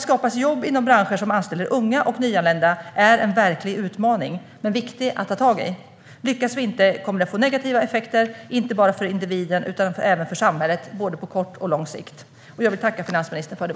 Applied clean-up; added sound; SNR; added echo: none; none; none; none.